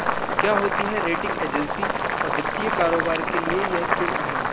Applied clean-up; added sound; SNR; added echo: none; Boiling; -3 dB; none.